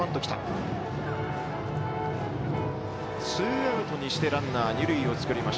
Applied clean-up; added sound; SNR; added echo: none; Brass instrument; 8 dB; none.